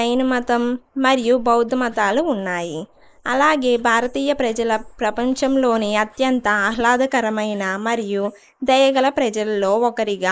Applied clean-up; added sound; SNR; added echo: neural mask model Resemble Enhance denoiser.